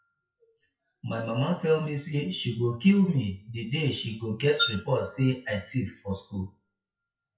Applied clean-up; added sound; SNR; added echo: classical method WPE with log-MMSE.